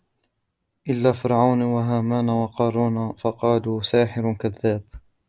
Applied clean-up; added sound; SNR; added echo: none; Brass instrument; 17 dB; none.